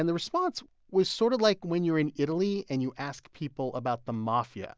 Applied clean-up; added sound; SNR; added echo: none; none; none; none.